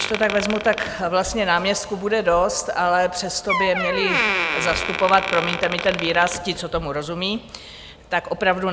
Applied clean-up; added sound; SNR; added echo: none; Door; 6 dB; none.